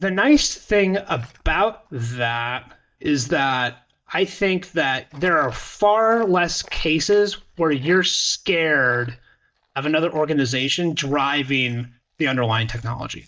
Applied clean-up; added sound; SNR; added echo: neural mask model DeepFilterNet 3.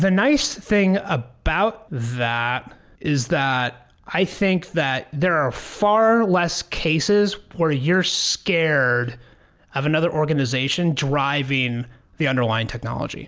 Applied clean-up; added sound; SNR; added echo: none; none; none; none.